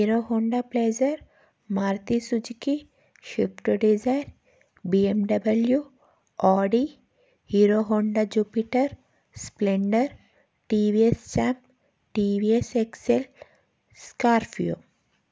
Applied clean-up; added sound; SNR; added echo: none; none; none; none.